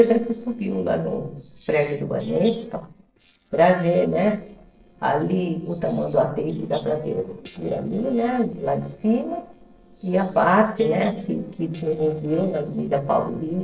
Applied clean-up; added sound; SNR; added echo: neural separator model SepFormer DNS4.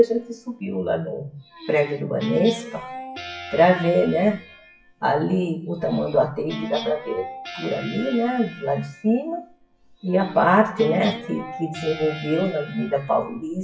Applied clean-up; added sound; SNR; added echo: classical method WPE with log-MMSE.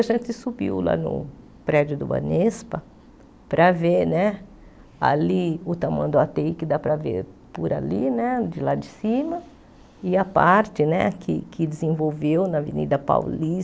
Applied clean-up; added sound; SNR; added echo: none; none; none; none.